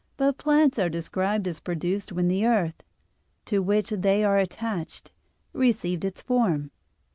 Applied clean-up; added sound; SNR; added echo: none; none; none; none.